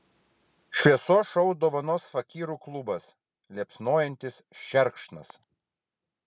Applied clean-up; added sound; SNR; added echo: none; none; none; none.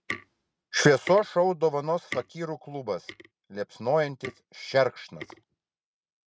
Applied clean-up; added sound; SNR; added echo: neural mask model RNNoise.